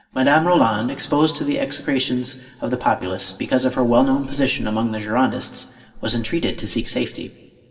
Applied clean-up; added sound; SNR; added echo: none; Meow; 12 dB; reverberation time 1.7 s.